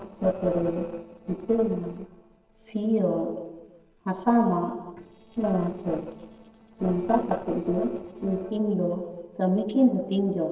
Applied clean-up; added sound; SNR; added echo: neural separator model SepFormer DNS4.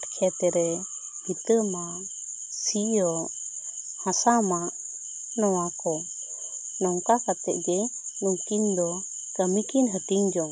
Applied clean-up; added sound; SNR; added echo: none; none; none; none.